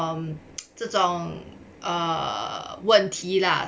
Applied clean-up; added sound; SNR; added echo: none; none; none; none.